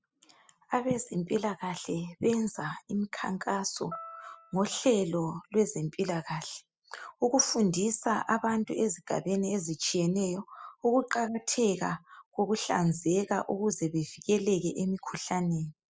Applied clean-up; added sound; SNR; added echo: classical method spectral subtraction.